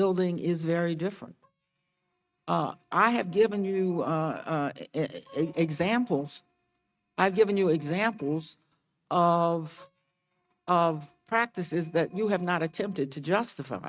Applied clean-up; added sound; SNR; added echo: neural mask model RNNoise.